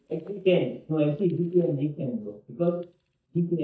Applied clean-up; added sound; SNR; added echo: neural mask model DeepFilterNet 3.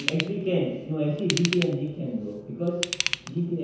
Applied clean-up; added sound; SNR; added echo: none; Ratchet, pawl / Tools; 7 dB; reverberation time 0.9 s.